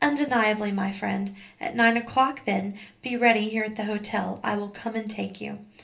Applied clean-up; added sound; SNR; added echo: none; none; none; reverberation time 0.3 s.